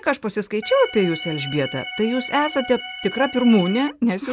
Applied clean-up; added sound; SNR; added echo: none; Organ; 11 dB; none.